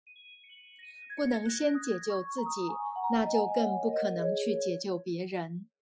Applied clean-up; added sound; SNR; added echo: classical method Wiener filter.